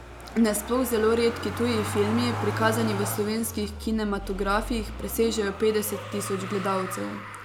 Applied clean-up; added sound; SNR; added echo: none; Motor vehicle (road); 7 dB; none.